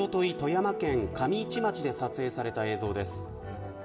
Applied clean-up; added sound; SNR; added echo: none; none; none; reverberation time 2.8 s.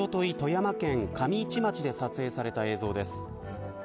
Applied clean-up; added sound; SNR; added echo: none; none; none; none.